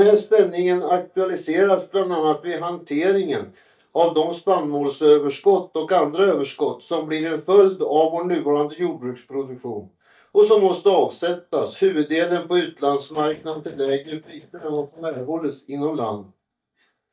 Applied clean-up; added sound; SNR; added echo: neural mask model DeepFilterNet 3.